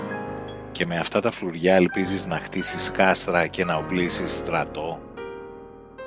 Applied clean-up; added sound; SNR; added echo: none; Piano; 10 dB; none.